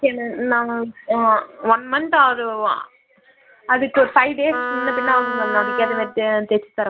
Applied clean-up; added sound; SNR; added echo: none; Wind instrument, woodwind instrument; 5 dB; none.